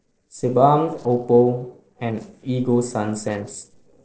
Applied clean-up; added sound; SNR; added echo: neural separator model SepFormer DNS4.